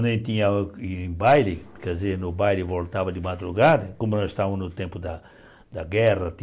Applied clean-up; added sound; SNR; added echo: none; none; none; none.